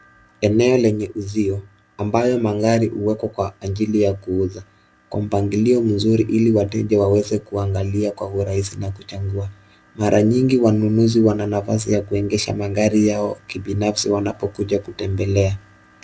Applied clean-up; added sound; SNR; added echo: none; none; none; none.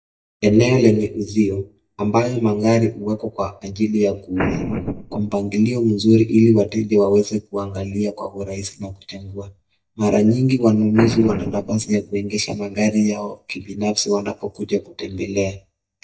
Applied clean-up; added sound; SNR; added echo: neural mask model DeepFilterNet 3.